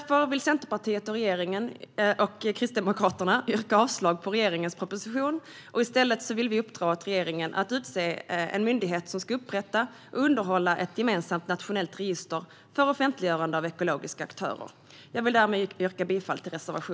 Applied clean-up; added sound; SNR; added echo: none; none; none; none.